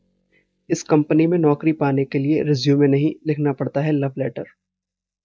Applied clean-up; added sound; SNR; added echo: neural mask model DeepFilterNet 3.